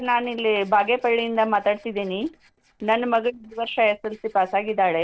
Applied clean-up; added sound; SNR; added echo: neural separator model SepFormer DNS4.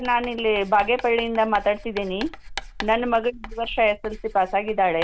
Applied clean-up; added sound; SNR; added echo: none; Writing; 14 dB; none.